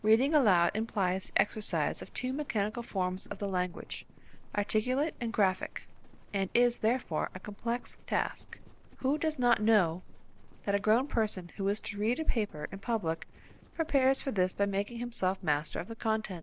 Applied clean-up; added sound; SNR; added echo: none; Livestock, farm animals, working animals; 18 dB; none.